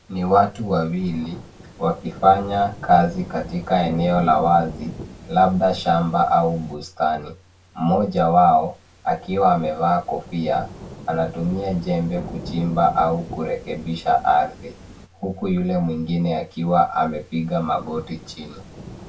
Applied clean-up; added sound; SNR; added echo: none; Rain / Thunderstorm; 17 dB; reverberation time 0.2 s.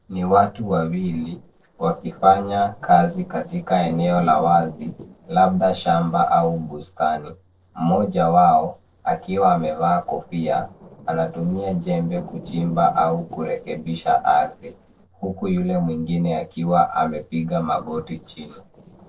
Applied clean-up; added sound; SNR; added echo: neural separator model SepFormer DNS4.